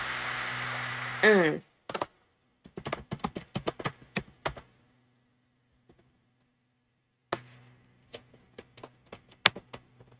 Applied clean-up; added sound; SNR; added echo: neural mask model RNNoise.